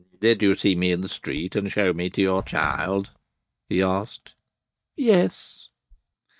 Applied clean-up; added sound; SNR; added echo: neural mask model DeepFilterNet 3.